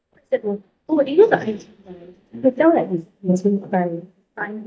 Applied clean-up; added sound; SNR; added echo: neural mask model DeepFilterNet 3.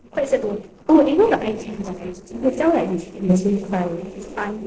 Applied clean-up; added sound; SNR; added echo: neural separator model SepFormer DNS4.